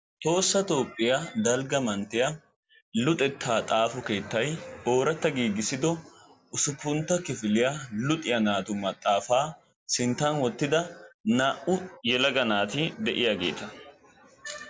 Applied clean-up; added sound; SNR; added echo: none; none; none; none.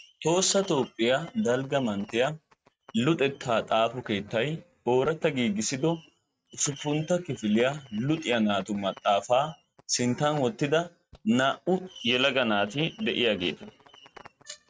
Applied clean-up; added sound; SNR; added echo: neural mask model RNNoise.